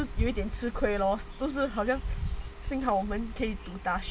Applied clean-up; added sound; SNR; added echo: none; none; none; none.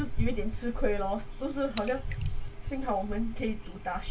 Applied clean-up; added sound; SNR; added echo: none; Raindrop / Splash, splatter; 16 dB; reverberation time 0.2 s.